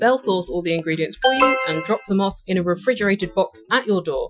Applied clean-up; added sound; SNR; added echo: classical method Wiener filter.